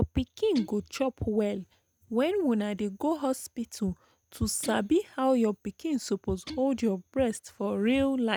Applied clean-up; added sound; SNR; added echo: neural mask model RNNoise.